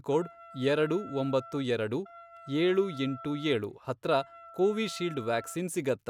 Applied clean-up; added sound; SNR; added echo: none; Wind instrument, woodwind instrument; 18 dB; none.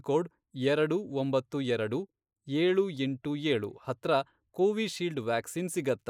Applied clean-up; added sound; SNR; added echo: neural mask model Resemble Enhance denoiser.